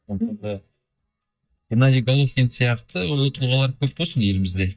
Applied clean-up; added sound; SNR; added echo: neural mask model DeepFilterNet 3.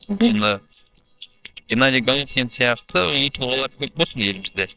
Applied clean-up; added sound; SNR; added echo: neural separator model SepFormer WHAMR!.